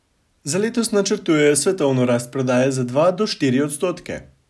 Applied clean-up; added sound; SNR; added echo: none; none; none; none.